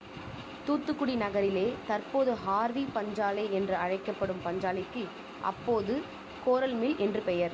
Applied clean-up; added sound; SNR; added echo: none; none; none; none.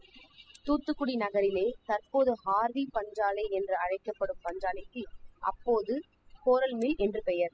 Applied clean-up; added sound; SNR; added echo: classical method spectral subtraction.